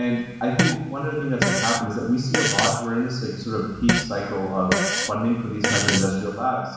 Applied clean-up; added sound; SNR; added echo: none; Fart; 2 dB; reverberation time 1.1 s.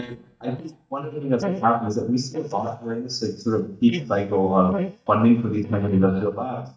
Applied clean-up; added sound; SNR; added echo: neural mask model DeepFilterNet 3.